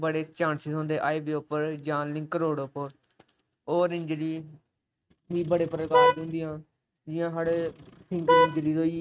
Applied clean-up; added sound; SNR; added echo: neural mask model RNNoise.